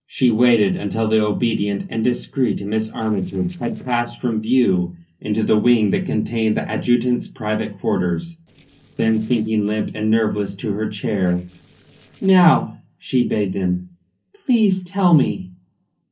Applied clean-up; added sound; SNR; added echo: neural separator model SepFormer DNS4.